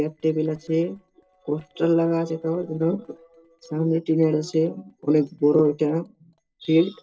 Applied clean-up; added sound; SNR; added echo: neural separator model SepFormer DNS4.